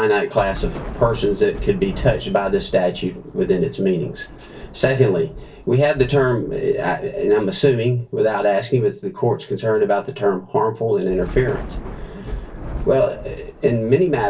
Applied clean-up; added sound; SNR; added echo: none; Thunder / Rain; 14 dB; reverberation time 0.2 s.